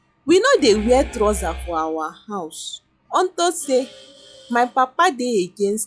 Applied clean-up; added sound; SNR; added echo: classical method log-MMSE.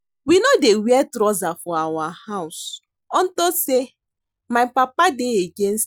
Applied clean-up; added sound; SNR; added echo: none; none; none; none.